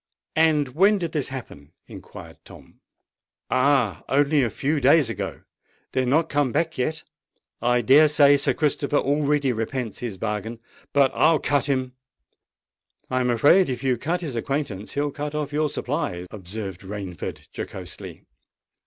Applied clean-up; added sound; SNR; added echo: none; none; none; none.